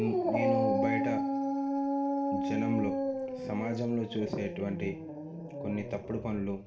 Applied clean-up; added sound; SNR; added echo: none; Dog; -2 dB; reverberation time 0.8 s.